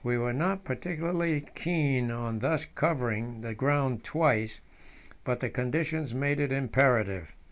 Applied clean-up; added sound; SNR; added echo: none; none; none; none.